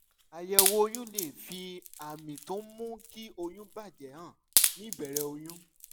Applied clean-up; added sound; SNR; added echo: none; Wood; -3 dB; none.